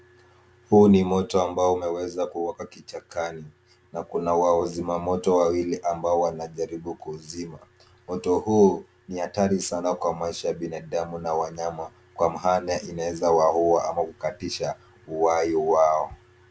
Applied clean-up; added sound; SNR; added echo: none; none; none; none.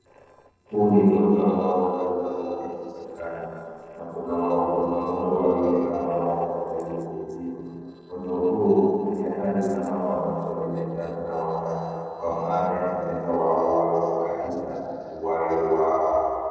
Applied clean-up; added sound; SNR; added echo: neural separator model SepFormer DNS4.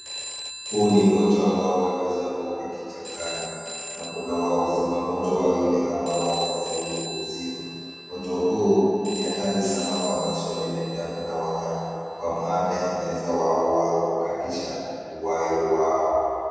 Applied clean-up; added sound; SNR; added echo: none; Telephone; 14 dB; reverberation time 2.1 s.